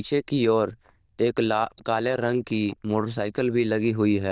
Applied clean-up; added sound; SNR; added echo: neural diffusion model UNIVERSE++.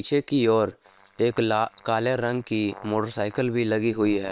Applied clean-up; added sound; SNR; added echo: neural separator model SepFormer WHAM!.